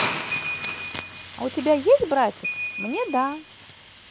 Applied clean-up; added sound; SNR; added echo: none; Hiss + Ringtone / Bell; 7 dB; none.